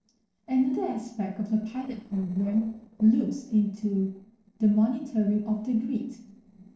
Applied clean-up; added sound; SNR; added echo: neural separator model SepFormer DNS4.